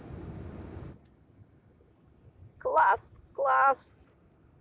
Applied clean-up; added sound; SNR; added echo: none; none; none; none.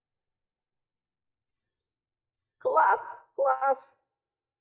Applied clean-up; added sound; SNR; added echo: neural mask model DeepFilterNet 3.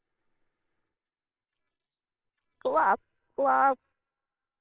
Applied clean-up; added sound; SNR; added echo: neural separator model SepFormer WHAMR!.